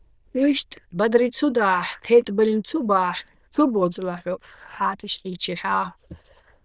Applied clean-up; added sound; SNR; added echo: neural diffusion model UNIVERSE++.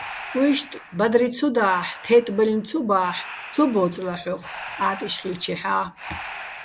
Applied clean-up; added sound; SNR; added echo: none; Breathing; 15 dB; none.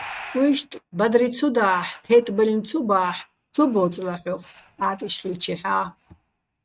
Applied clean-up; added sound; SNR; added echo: neural mask model RNNoise.